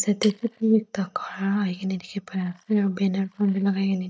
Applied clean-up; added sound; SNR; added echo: neural mask model DeepFilterNet 3.